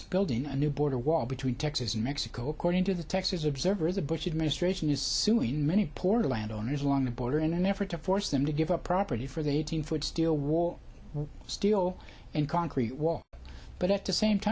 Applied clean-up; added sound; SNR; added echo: none; none; none; none.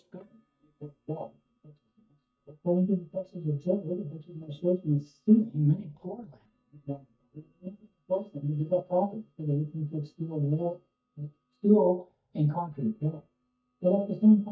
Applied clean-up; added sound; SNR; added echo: neural mask model DeepFilterNet 3.